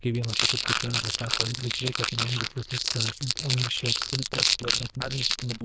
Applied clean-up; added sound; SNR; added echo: neural diffusion model UNIVERSE++.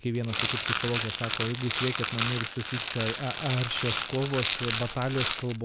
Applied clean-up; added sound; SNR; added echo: none; Rattle; -2 dB; none.